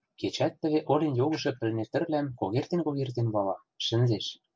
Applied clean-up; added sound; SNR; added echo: none; none; none; none.